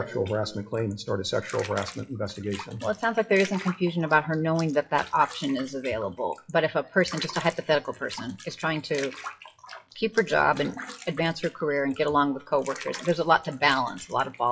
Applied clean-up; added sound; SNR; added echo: classical method WPE with log-MMSE.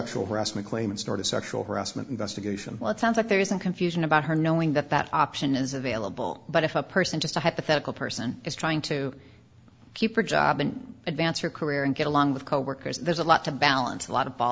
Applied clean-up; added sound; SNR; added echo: none; none; none; none.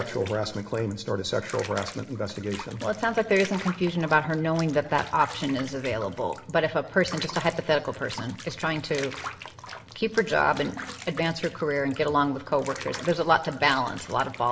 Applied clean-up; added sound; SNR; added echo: none; Bathtub (filling or washing) / Water; 15 dB; reverberation time 1.3 s.